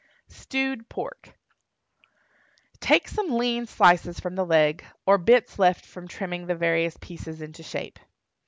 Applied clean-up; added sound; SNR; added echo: none; none; none; none.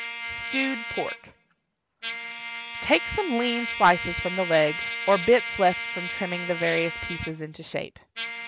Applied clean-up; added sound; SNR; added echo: none; Trumpet; 7 dB; none.